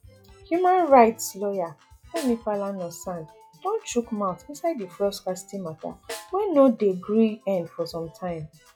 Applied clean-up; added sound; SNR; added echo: classical method log-MMSE.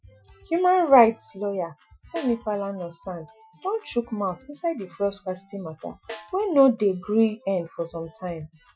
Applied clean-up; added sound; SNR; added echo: classical method Wiener filter.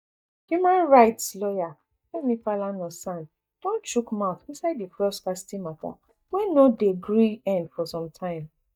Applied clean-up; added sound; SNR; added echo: neural mask model DeepFilterNet 3.